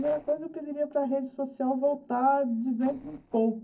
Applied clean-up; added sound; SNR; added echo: neural separator model SepFormer DNS4.